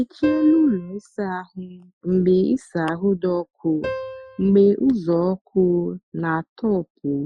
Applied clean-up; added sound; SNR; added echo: classical method Wiener filter.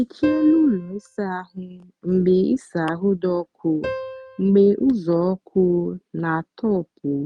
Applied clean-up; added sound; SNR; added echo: neural mask model RNNoise.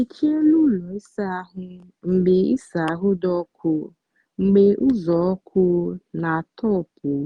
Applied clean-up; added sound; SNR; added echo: none; none; none; none.